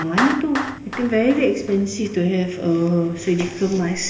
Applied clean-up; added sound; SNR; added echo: none; Clapping; 11 dB; reverberation time 1.4 s.